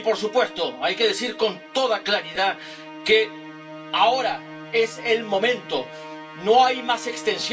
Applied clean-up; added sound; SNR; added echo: none; Musical instrument; 16 dB; reverberation time 0.2 s.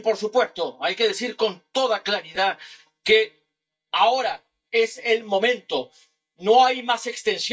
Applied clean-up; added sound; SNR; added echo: neural mask model DeepFilterNet 3.